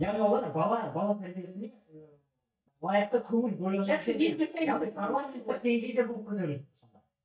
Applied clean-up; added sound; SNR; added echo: neural mask model DeepFilterNet 3.